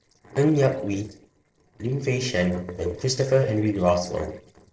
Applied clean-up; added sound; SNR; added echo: neural separator model SepFormer DNS4.